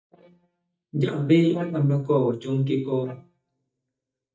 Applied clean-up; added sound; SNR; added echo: neural mask model DeepFilterNet 3.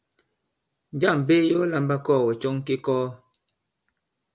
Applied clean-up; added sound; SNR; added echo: none; none; none; none.